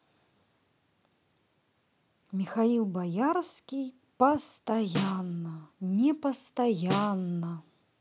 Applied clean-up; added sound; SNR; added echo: none; Snare drum; 9 dB; none.